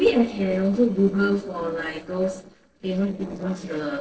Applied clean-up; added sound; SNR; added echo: neural separator model SepFormer DNS4.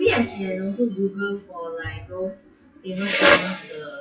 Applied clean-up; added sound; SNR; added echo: classical method WPE with log-MMSE.